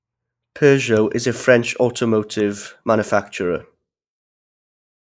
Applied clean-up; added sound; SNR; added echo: neural mask model Resemble Enhance denoiser.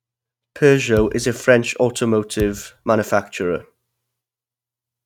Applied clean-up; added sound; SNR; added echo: neural mask model RNNoise.